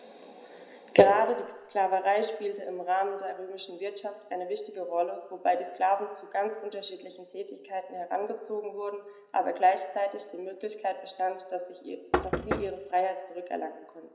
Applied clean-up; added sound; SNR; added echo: none; Knock; 3 dB; reverberation time 0.9 s.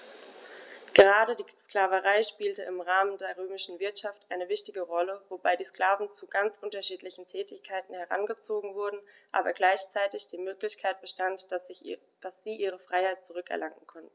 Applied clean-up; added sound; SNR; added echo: none; none; none; none.